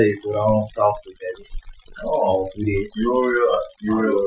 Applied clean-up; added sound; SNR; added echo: classical method Wiener filter.